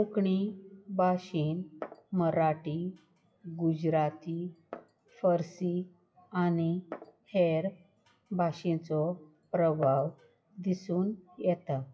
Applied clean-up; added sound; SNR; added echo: classical method WPE with log-MMSE.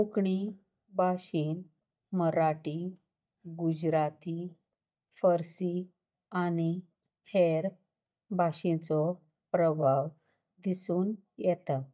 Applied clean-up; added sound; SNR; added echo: neural mask model DeepFilterNet 3.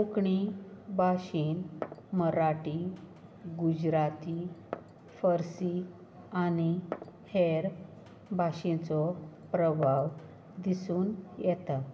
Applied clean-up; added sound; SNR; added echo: none; Glass; 19 dB; reverberation time 1.6 s.